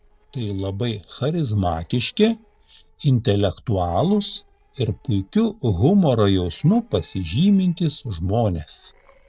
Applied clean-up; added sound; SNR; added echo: neural separator model SepFormer DNS4.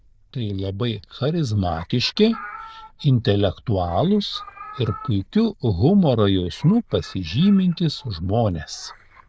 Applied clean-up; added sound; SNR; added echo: neural diffusion model UNIVERSE++.